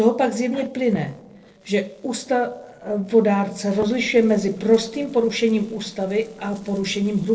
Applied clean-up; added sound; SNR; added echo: neural separator model SepFormer DNS4.